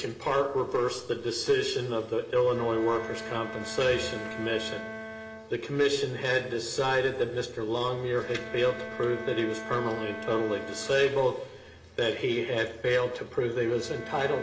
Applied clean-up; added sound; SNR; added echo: none; Bowed string instrument; 14 dB; reverberation time 1.6 s.